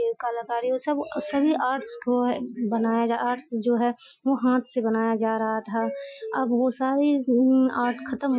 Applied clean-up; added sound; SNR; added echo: classical method Wiener filter.